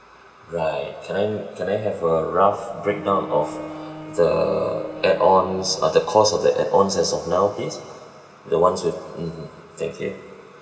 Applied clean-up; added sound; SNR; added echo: none; Bowed string instrument; 15 dB; reverberation time 1.6 s.